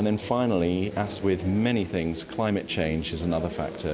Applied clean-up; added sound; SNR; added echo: none; none; none; none.